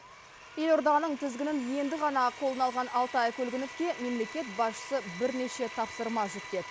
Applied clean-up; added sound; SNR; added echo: none; Domestic sounds, home sounds; 14 dB; none.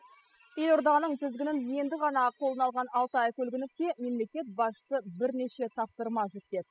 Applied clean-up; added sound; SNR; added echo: classical method spectral subtraction.